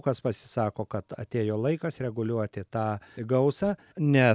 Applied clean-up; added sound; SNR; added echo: none; none; none; none.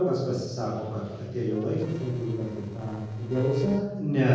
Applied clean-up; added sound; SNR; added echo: neural separator model SepFormer DNS4.